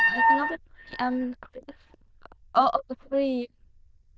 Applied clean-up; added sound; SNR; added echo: neural diffusion model UNIVERSE++.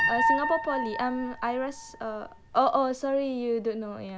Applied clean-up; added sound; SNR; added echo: none; Piano; 3 dB; none.